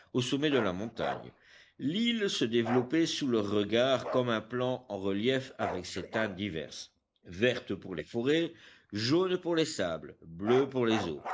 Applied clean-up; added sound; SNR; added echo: neural mask model Resemble Enhance denoiser.